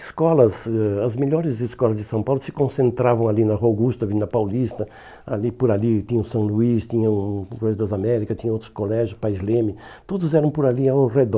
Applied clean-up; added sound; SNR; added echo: none; none; none; none.